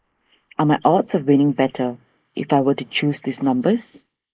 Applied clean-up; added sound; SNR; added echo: neural mask model Resemble Enhance denoiser.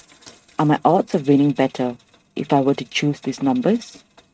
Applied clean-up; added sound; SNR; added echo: neural mask model RNNoise.